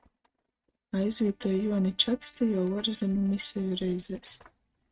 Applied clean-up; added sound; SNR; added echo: neural mask model RNNoise.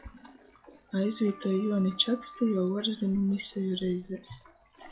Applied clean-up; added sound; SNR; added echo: classical method log-MMSE.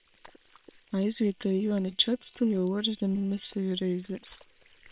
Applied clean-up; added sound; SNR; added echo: neural separator model SepFormer WHAM!.